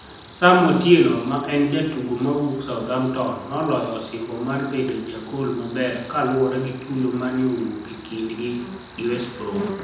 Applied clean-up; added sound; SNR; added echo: none; Cricket; 17 dB; reverberation time 0.9 s.